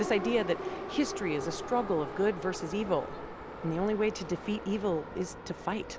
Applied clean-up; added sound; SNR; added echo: none; Subway, metro, underground; 7 dB; none.